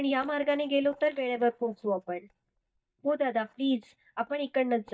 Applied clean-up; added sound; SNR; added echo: neural mask model DeepFilterNet 3.